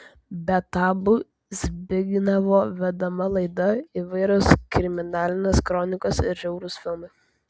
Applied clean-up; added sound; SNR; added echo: none; none; none; none.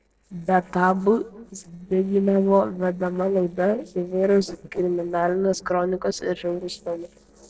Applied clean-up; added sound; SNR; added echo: neural separator model SepFormer DNS4.